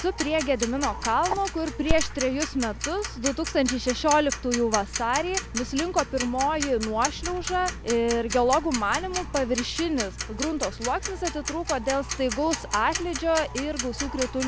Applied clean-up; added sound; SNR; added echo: none; Tick-tock; 6 dB; none.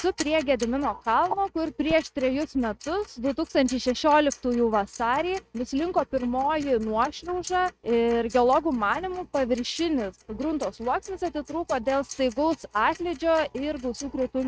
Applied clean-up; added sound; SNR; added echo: neural mask model RNNoise.